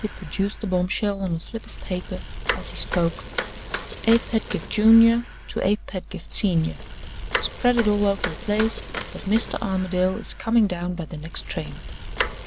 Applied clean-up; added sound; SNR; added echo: none; Bicycle; 9 dB; none.